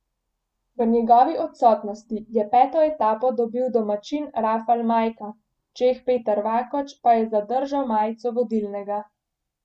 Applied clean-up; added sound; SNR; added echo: none; none; none; none.